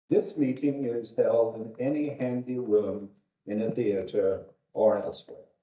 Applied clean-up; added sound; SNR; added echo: neural mask model DeepFilterNet 3.